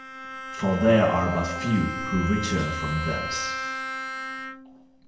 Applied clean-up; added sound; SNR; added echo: none; Bowed string instrument; 7 dB; reverberation time 1.0 s.